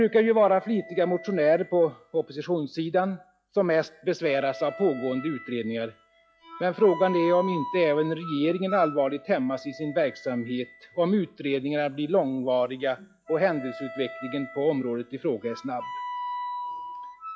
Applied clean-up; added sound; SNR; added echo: classical method log-MMSE.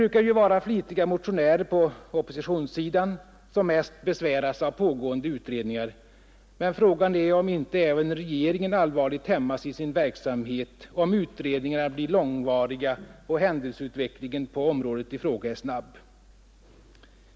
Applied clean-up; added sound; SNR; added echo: none; none; none; none.